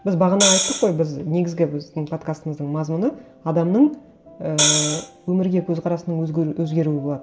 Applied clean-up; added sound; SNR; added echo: none; Hi-hat; -1 dB; reverberation time 1.1 s.